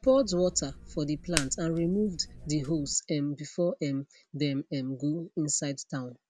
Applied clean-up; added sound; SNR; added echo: none; Hands; 10 dB; none.